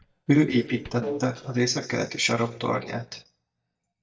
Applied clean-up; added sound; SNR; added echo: neural mask model DeepFilterNet 3.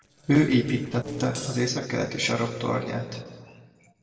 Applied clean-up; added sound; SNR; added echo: neural separator model SepFormer DNS4.